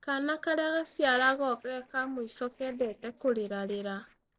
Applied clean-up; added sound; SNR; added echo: neural separator model SepFormer DNS4.